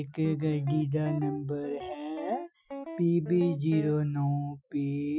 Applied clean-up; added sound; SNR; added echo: classical method Wiener filter.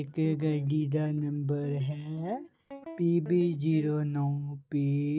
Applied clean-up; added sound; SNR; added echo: neural mask model DeepFilterNet 3.